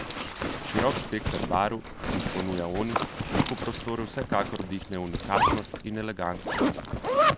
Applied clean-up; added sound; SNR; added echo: none; Zipper (clothing); -2 dB; none.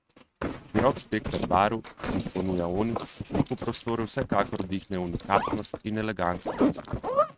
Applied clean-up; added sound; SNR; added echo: neural mask model RNNoise.